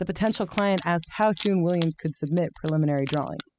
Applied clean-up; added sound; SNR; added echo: classical method spectral subtraction.